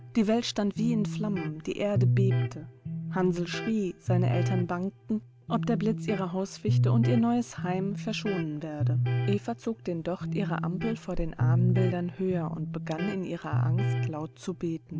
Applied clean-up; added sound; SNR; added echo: none; Electric guitar; 0 dB; none.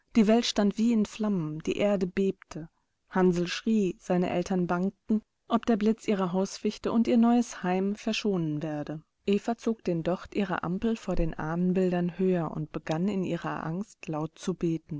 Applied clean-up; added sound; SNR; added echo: none; none; none; none.